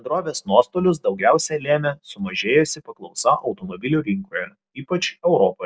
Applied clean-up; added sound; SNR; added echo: none; none; none; none.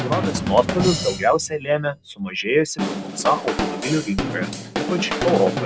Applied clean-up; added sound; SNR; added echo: none; Drum / Drum kit; 4 dB; none.